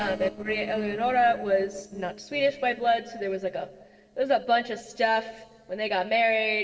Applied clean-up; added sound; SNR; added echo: neural separator model SepFormer DNS4.